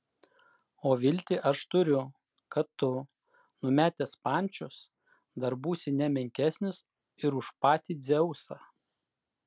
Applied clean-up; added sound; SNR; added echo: none; none; none; none.